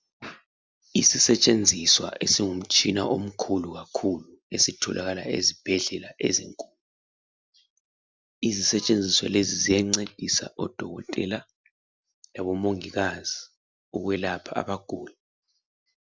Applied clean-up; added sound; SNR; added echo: none; none; none; none.